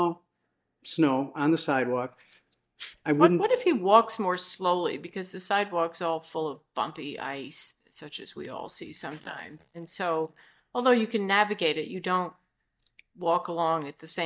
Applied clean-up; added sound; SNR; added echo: neural mask model DeepFilterNet 3.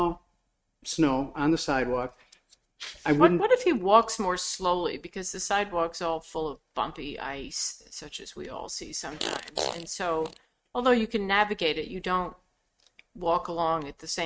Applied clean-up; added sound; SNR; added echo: neural mask model RNNoise.